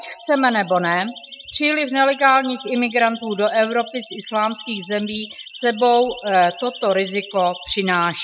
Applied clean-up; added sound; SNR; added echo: classical method Wiener filter.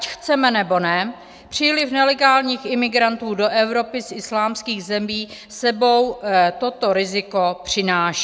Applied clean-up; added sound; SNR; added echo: none; none; none; none.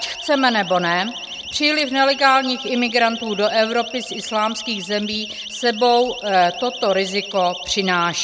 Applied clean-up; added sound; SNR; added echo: none; Siren; 12 dB; none.